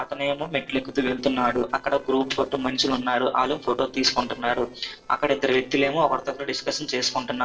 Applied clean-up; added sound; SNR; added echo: neural separator model SepFormer DNS4.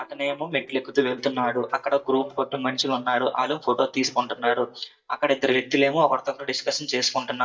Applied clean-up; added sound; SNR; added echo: neural mask model DeepFilterNet 3.